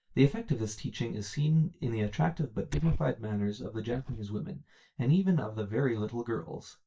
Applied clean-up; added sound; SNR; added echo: neural mask model DeepFilterNet 3.